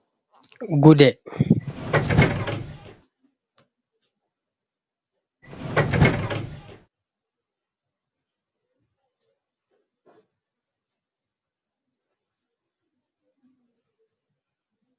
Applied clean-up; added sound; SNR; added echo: none; Subway, metro, underground; -4 dB; none.